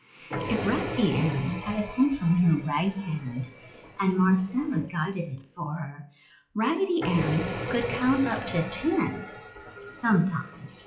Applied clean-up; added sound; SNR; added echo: classical method WPE with log-MMSE.